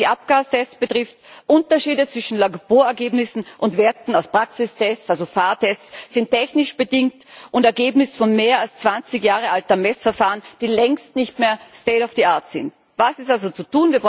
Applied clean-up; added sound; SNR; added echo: none; none; none; none.